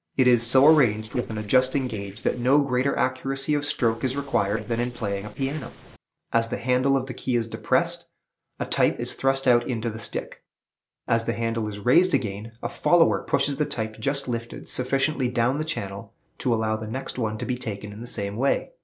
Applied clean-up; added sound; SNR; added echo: neural separator model SepFormer DNS4.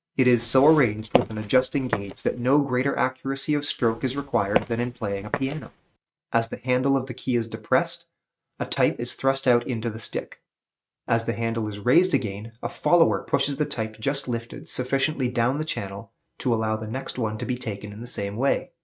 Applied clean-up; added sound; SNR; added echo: neural mask model RNNoise.